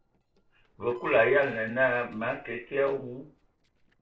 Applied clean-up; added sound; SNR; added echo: neural separator model SepFormer DNS4.